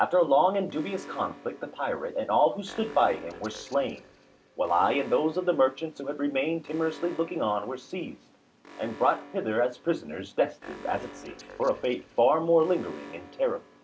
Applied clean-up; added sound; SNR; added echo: none; Alarm; 19 dB; none.